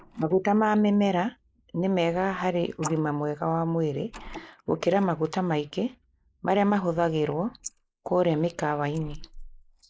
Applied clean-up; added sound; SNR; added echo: neural mask model Resemble Enhance denoiser.